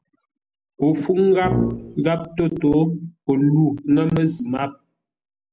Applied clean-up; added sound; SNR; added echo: none; Brass instrument; 5 dB; none.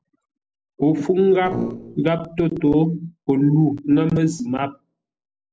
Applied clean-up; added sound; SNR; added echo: neural separator model SepFormer DNS4.